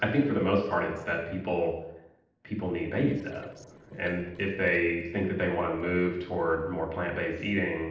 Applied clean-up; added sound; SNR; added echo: neural separator model SepFormer DNS4.